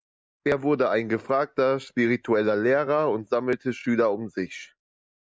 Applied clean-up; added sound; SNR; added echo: neural mask model Resemble Enhance denoiser.